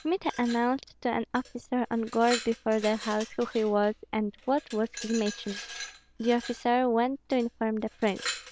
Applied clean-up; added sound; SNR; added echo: none; Glass; 14 dB; none.